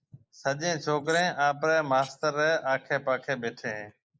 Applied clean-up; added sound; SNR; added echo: neural mask model Resemble Enhance denoiser.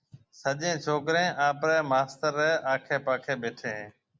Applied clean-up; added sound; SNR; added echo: none; none; none; none.